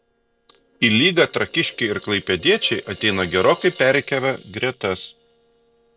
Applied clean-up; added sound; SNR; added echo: neural separator model SepFormer DNS4.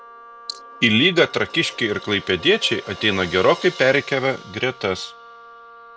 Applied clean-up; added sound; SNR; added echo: none; Crash cymbal + Wind instrument, woodwind instrument; 18 dB; none.